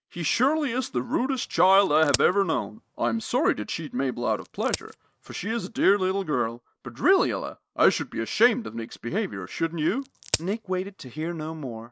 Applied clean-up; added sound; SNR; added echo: neural mask model RNNoise.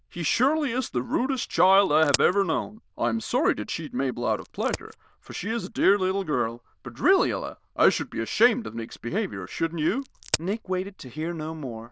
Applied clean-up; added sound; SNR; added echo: neural diffusion model UNIVERSE++.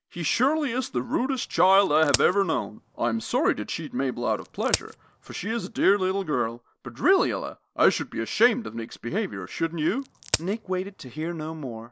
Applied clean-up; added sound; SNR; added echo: none; Crack; 11 dB; none.